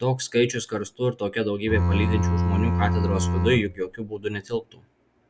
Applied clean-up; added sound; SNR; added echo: none; Bowed string instrument; -3 dB; none.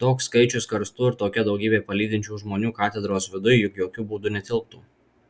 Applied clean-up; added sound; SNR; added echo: none; none; none; none.